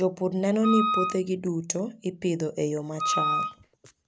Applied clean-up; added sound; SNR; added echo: none; Wind instrument, woodwind instrument; 1 dB; none.